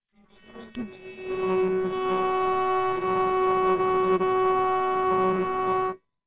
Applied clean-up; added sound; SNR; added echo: neural separator model SepFormer WHAMR!.